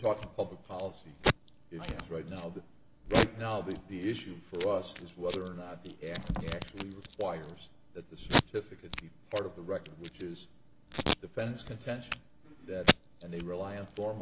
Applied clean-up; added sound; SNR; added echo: none; Packing tape, duct tape; -3 dB; none.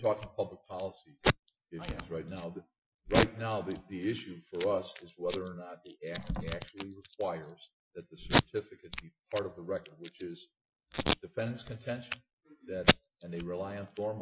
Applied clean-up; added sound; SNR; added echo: classical method Wiener filter.